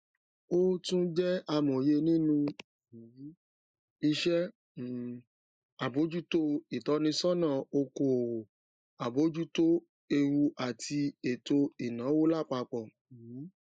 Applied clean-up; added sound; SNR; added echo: neural mask model Resemble Enhance denoiser.